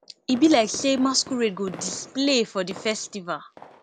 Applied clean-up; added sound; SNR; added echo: none; Fireworks; 18 dB; none.